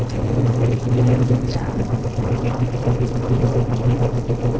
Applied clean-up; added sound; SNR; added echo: neural separator model SepFormer DNS4.